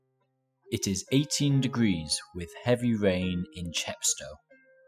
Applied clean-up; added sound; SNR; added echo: classical method spectral subtraction.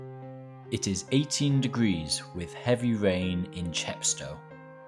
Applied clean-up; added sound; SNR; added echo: none; Piano; 15 dB; none.